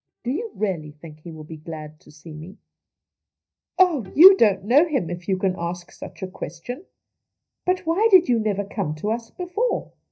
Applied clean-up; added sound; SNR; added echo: neural mask model DeepFilterNet 3.